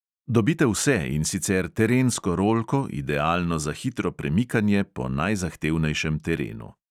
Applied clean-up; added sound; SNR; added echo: none; none; none; none.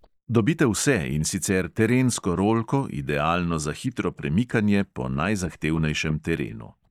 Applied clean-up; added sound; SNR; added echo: neural mask model DeepFilterNet 3.